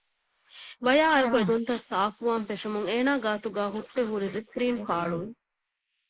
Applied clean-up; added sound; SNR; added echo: neural mask model Resemble Enhance denoiser.